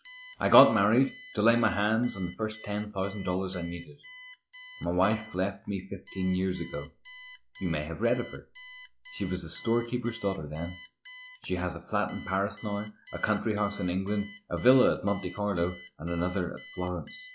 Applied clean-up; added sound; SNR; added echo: classical method log-MMSE.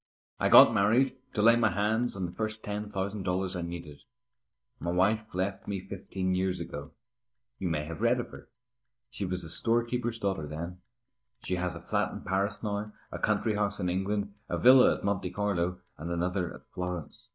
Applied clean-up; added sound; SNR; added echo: neural mask model DeepFilterNet 3.